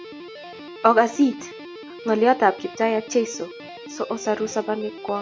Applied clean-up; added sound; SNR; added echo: none; Guitar; 15 dB; none.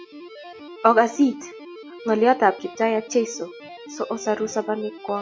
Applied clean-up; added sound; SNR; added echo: classical method log-MMSE.